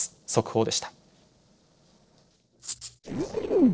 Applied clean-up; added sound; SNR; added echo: neural separator model SepFormer DNS4.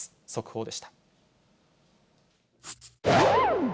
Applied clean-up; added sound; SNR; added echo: none; Writing; 18 dB; none.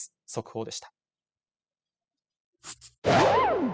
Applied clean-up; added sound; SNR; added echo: classical method spectral subtraction.